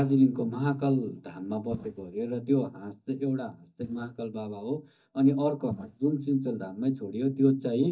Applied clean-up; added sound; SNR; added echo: neural mask model DeepFilterNet 3.